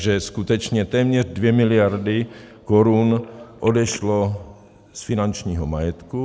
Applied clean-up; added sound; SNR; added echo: none; Telephone; 18 dB; none.